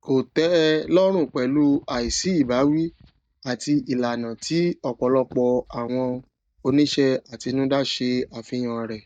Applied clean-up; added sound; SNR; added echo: neural mask model DeepFilterNet 3.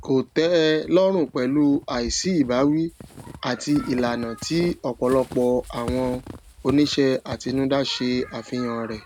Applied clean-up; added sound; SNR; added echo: none; Squeak / Walk, footsteps; 18 dB; none.